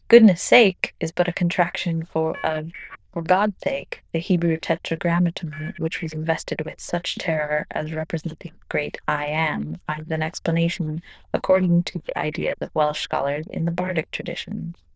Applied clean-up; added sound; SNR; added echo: neural diffusion model UNIVERSE++.